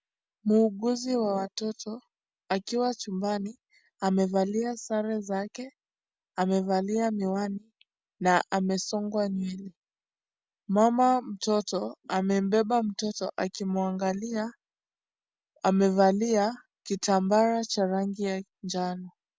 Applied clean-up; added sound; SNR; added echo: none; none; none; none.